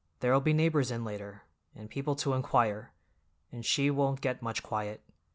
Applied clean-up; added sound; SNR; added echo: none; none; none; none.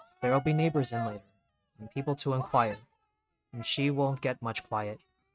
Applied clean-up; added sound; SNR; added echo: neural mask model RNNoise.